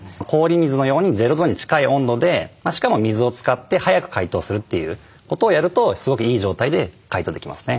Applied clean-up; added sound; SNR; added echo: none; none; none; none.